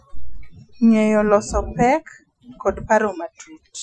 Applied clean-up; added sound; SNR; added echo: classical method Wiener filter.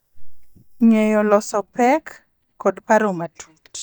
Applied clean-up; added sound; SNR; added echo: neural mask model DeepFilterNet 3.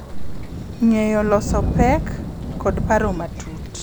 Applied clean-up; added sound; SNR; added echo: none; Thunder; 4 dB; none.